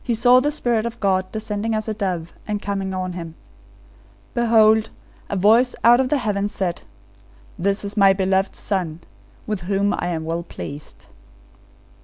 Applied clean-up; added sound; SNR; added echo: none; none; none; none.